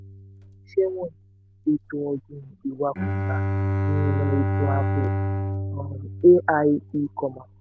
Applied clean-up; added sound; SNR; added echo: none; Bowed string instrument; 2 dB; none.